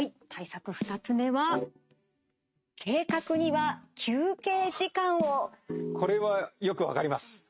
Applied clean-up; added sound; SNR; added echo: neural mask model RNNoise.